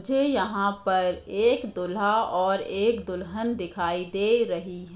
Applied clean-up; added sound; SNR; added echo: none; none; none; reverberation time 0.4 s.